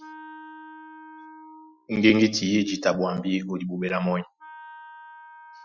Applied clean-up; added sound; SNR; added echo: classical method Wiener filter.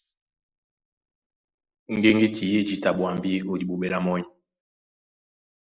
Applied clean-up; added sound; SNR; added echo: neural mask model Resemble Enhance denoiser.